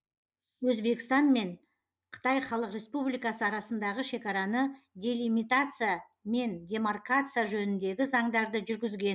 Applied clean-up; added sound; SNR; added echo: neural mask model Resemble Enhance denoiser.